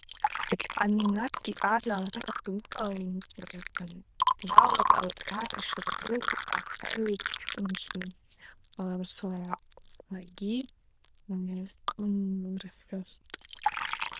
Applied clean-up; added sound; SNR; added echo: neural diffusion model UNIVERSE++.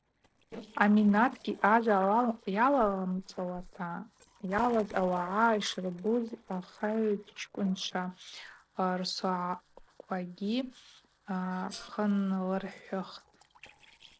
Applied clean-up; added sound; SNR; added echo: neural separator model SepFormer DNS4.